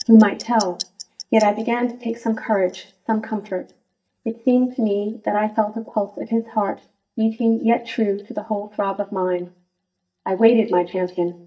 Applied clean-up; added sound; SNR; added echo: neural mask model DeepFilterNet 3.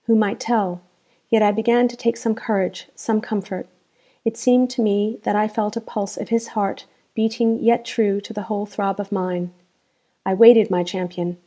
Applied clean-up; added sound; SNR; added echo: none; none; none; none.